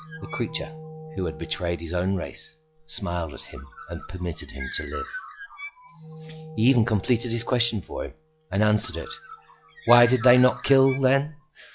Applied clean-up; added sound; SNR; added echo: classical method log-MMSE.